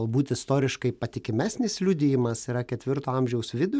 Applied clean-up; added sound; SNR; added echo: none; none; none; none.